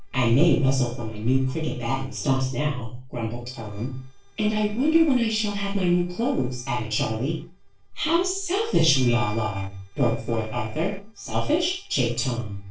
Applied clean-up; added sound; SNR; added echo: neural separator model SepFormer DNS4.